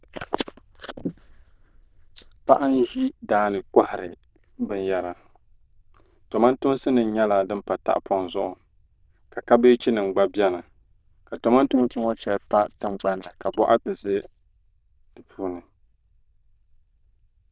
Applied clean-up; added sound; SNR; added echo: neural diffusion model UNIVERSE++.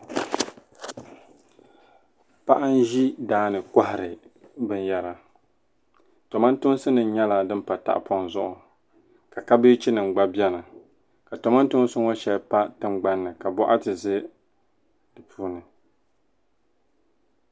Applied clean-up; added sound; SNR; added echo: none; none; none; none.